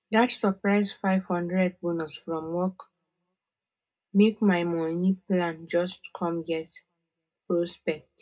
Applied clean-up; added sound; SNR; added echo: none; none; none; reverberation time 0.2 s.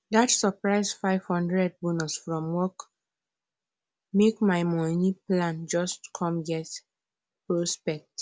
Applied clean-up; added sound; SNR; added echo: none; none; none; none.